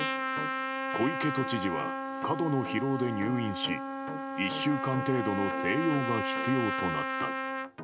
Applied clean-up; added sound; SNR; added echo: none; Trumpet; 2 dB; none.